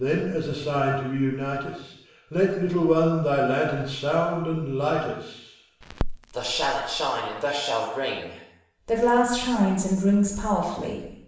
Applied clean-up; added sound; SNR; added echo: none; Crackle; 9 dB; reverberation time 0.8 s.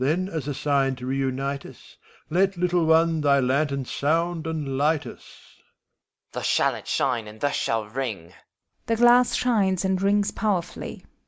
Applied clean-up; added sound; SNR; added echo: none; none; none; none.